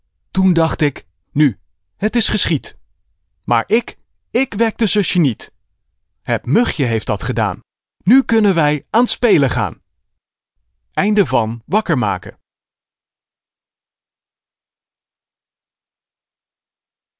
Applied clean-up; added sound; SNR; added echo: none; none; none; none.